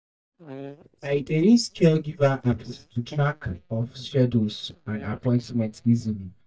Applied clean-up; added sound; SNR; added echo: neural mask model DeepFilterNet 3.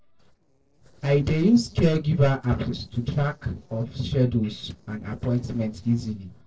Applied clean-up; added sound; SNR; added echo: neural separator model SepFormer DNS4.